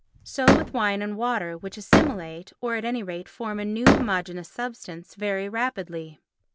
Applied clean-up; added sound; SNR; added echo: none; Slam; -4 dB; none.